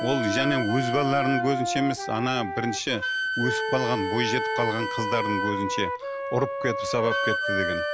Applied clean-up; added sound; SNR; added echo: none; Wind instrument, woodwind instrument + Wind instrument, woodwind instrument; 1 dB; none.